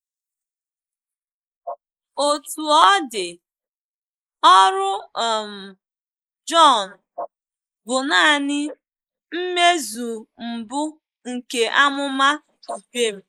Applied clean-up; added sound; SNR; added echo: neural mask model Resemble Enhance denoiser.